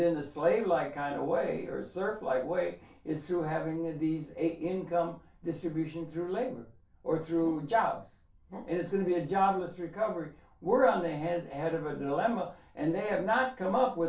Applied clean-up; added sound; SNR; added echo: none; none; none; reverberation time 0.3 s.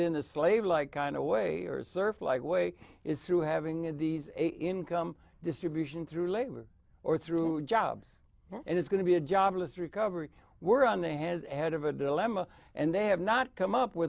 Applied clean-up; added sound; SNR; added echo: none; none; none; none.